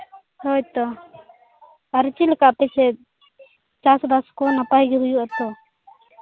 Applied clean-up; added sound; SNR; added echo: none; Wind instrument, woodwind instrument; 13 dB; none.